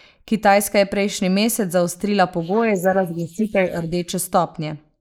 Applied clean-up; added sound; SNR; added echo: neural mask model Resemble Enhance denoiser.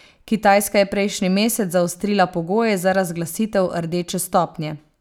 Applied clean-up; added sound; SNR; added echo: none; none; none; none.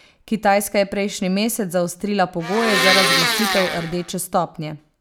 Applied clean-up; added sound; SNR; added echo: none; Domestic sounds, home sounds; -2 dB; none.